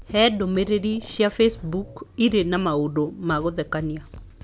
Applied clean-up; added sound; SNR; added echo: none; Drum kit; 19 dB; none.